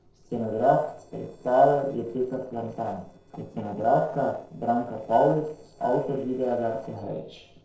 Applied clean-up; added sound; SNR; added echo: neural separator model SepFormer DNS4.